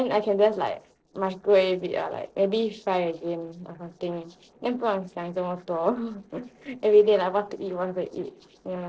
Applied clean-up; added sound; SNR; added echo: neural separator model SepFormer DNS4.